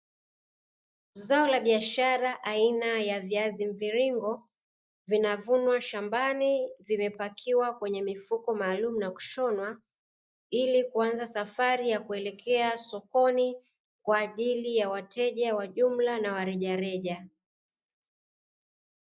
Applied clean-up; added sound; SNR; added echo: neural mask model Resemble Enhance denoiser.